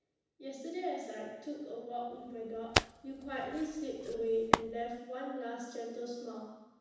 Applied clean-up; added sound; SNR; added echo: none; Hands; -3 dB; reverberation time 1.1 s.